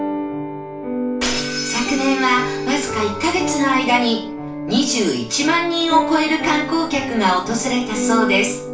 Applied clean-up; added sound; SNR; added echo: none; none; none; reverberation time 0.4 s.